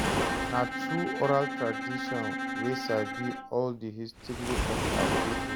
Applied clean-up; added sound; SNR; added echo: none; Bowed string instrument + Waves, surf; -1 dB; none.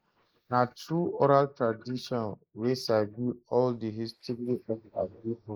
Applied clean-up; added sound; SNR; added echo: neural mask model Resemble Enhance denoiser.